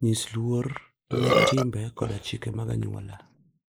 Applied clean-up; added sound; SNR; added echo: neural mask model Resemble Enhance denoiser.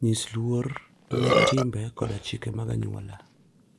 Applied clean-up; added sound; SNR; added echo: none; Burping, eructation; 1 dB; none.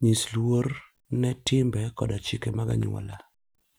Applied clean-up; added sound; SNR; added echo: none; none; none; none.